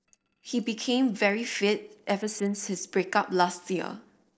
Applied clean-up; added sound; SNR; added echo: neural separator model SepFormer DNS4.